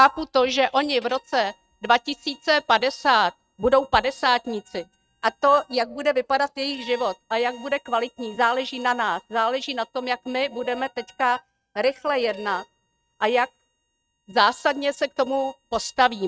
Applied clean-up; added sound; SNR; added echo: neural mask model RNNoise.